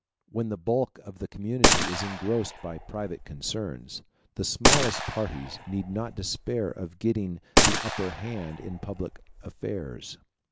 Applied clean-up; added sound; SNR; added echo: none; Gunshot, gunfire; -4 dB; none.